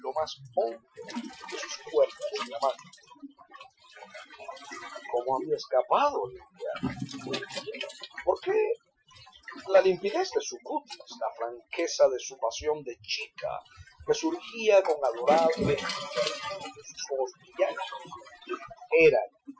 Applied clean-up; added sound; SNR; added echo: classical method Wiener filter.